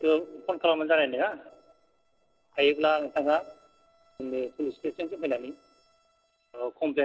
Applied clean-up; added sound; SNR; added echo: neural separator model SepFormer DNS4.